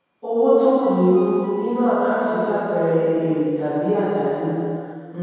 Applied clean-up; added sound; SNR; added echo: none; Wind instrument, woodwind instrument; 17 dB; reverberation time 2.2 s.